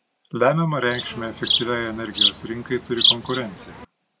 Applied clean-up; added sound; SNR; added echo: none; Insect; -1 dB; none.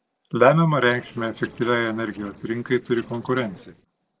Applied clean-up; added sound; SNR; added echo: neural separator model SepFormer DNS4.